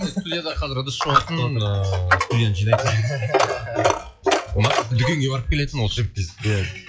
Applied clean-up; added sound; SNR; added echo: classical method log-MMSE.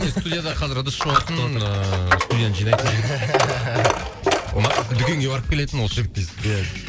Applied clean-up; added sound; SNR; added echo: none; Coin (dropping); 3 dB; none.